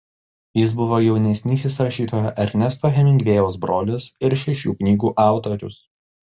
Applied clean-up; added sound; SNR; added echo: none; none; none; none.